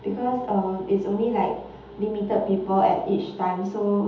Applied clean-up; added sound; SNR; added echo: none; none; none; reverberation time 0.8 s.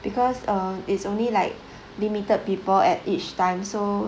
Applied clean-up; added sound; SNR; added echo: none; none; none; none.